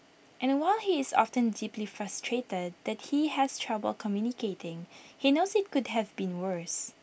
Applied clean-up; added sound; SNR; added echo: none; none; none; none.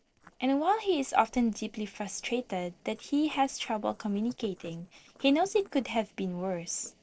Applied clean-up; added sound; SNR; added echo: neural separator model SepFormer DNS4.